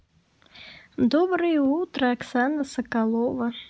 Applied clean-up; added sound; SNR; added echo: none; none; none; none.